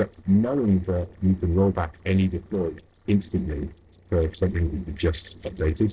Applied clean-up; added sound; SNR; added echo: neural separator model SepFormer DNS4.